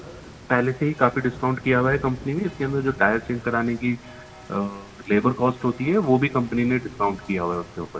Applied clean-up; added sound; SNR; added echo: none; Rain; 18 dB; reverberation time 0.3 s.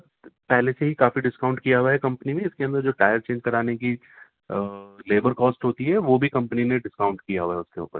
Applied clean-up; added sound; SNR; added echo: none; none; none; none.